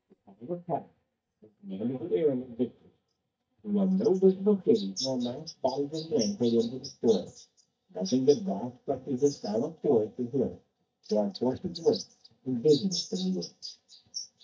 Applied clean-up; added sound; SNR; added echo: neural mask model DeepFilterNet 3.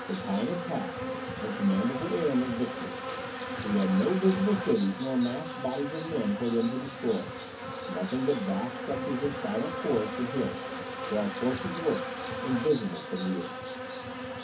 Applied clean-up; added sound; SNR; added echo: none; Insect; 5 dB; reverberation time 0.3 s.